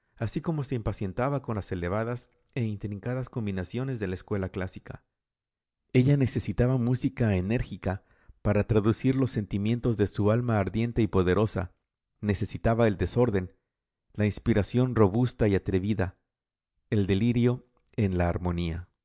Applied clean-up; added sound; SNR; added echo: none; none; none; none.